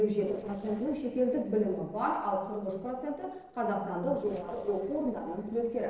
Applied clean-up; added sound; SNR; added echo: neural separator model SepFormer DNS4.